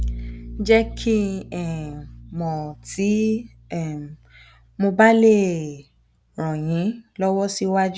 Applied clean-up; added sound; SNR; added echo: none; Bowed string instrument; 15 dB; none.